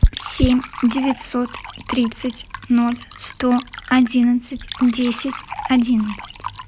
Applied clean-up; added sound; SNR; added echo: none; Fill (with liquid); 15 dB; none.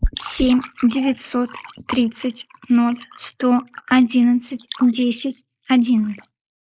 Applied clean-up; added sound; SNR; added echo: neural mask model Resemble Enhance denoiser.